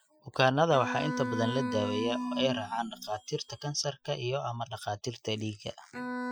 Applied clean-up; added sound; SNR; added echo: classical method Wiener filter.